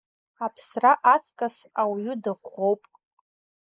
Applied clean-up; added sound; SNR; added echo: neural mask model Resemble Enhance denoiser.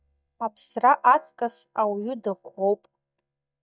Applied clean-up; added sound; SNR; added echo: neural mask model DeepFilterNet 3.